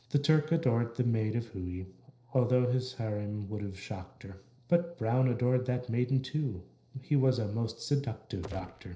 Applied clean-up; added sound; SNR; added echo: neural separator model SepFormer DNS4.